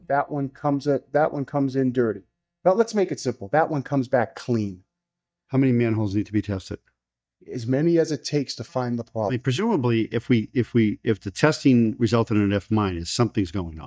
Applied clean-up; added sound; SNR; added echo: neural mask model DeepFilterNet 3.